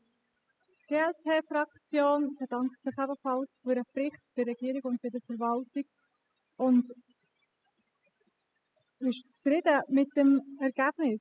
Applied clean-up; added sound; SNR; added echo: classical method spectral subtraction.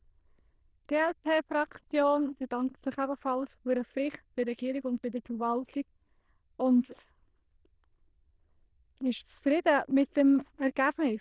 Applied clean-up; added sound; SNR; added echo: neural diffusion model UNIVERSE++.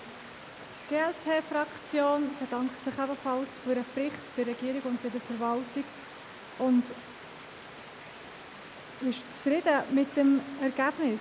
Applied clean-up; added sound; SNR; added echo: none; Stream; 15 dB; none.